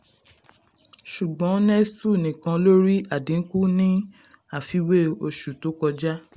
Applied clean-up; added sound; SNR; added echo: none; none; none; none.